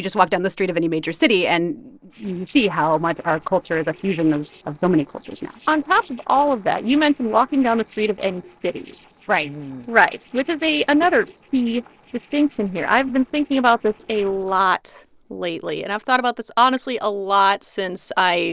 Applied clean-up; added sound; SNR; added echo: neural separator model SepFormer DNS4.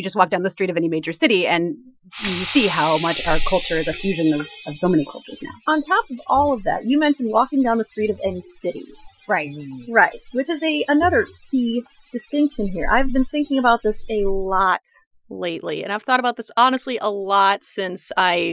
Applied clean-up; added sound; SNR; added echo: classical method Wiener filter.